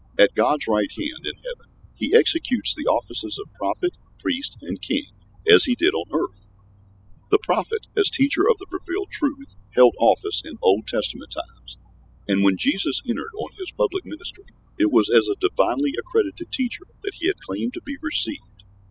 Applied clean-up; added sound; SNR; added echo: classical method spectral subtraction.